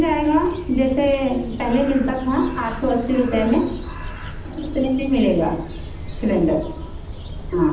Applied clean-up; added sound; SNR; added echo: none; Bird; 10 dB; reverberation time 0.8 s.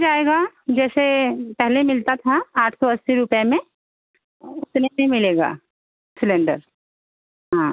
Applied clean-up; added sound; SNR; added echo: none; none; none; none.